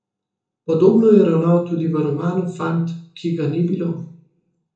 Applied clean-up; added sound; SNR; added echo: none; none; none; reverberation time 0.7 s.